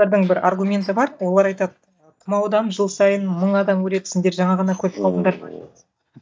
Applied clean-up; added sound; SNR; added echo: neural mask model DeepFilterNet 3.